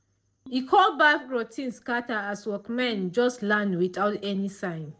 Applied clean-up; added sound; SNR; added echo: neural separator model SepFormer DNS4.